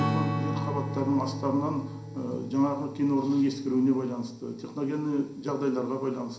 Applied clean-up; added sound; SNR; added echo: none; Strum; 7 dB; reverberation time 0.5 s.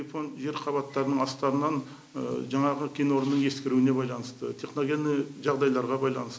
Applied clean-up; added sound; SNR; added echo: none; none; none; none.